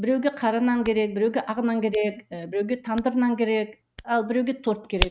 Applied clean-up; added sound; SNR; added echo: neural mask model RNNoise.